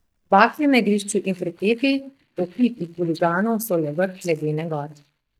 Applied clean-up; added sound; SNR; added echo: neural mask model DeepFilterNet 3.